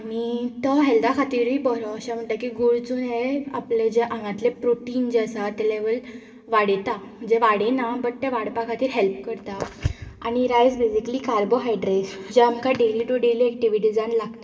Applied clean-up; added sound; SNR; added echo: none; none; none; reverberation time 2.0 s.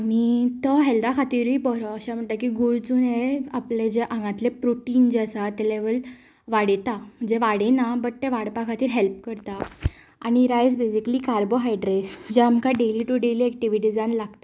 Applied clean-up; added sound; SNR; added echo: none; none; none; none.